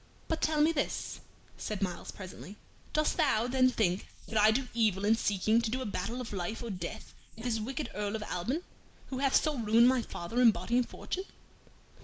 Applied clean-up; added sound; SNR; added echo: neural mask model Resemble Enhance denoiser.